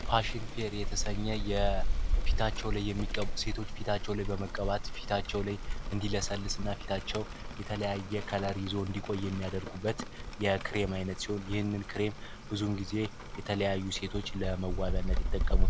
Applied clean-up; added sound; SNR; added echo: none; Rain; -2 dB; none.